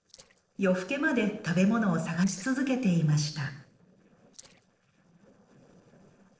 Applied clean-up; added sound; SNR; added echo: neural separator model SepFormer DNS4.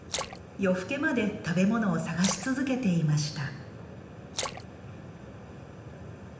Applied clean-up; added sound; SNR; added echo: none; Splash, splatter; 13 dB; reverberation time 0.8 s.